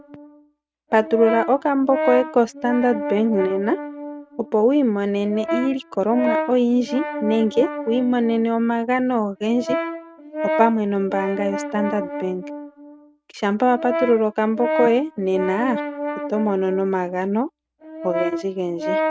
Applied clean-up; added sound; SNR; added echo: neural mask model RNNoise.